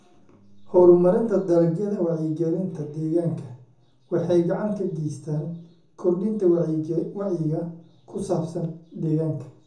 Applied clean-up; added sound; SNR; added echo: none; none; none; reverberation time 0.6 s.